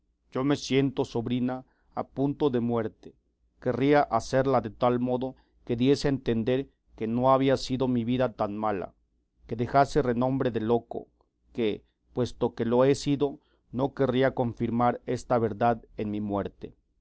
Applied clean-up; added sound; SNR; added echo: none; none; none; none.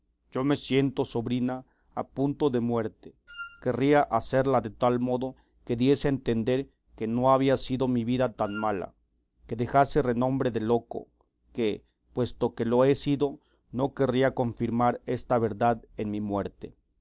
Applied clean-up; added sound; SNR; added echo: none; Wind instrument, woodwind instrument; 16 dB; none.